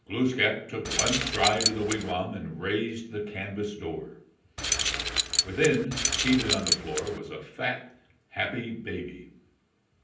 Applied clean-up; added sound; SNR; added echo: none; Keys jangling; -2 dB; reverberation time 0.6 s.